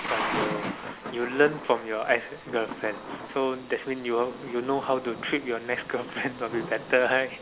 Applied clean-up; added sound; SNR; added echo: none; Thunder / Rain; 9 dB; none.